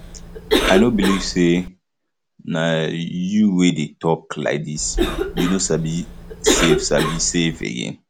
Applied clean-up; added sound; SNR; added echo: none; Cough; 4 dB; none.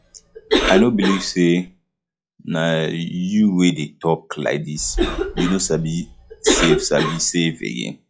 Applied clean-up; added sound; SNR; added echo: classical method log-MMSE.